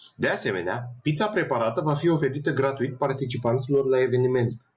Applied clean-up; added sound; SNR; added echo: none; none; none; none.